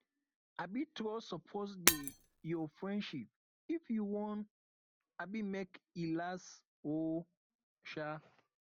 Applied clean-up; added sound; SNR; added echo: none; Shatter; -4 dB; none.